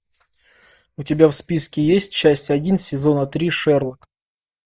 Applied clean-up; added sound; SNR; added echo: neural mask model Resemble Enhance denoiser.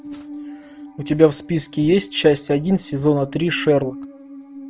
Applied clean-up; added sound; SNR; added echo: none; Musical instrument; 17 dB; none.